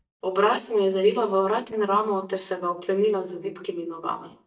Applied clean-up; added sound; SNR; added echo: neural mask model DeepFilterNet 3.